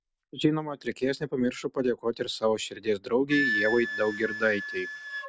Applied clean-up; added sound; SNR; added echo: none; Wind instrument, woodwind instrument; 8 dB; none.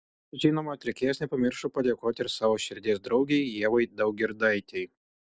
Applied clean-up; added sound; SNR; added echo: none; none; none; none.